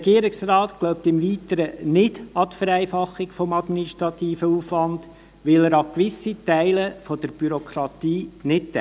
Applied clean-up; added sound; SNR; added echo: none; none; none; none.